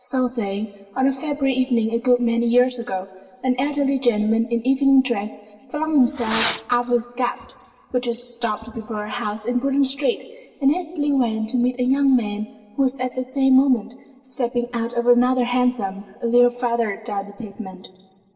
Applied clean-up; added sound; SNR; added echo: none; Fireworks; 8 dB; reverberation time 1.5 s.